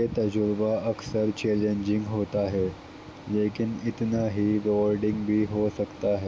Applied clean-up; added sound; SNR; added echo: none; none; none; none.